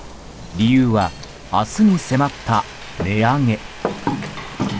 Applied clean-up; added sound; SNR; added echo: none; Frying (food); 16 dB; none.